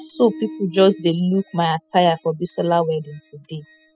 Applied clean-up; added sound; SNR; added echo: classical method spectral subtraction.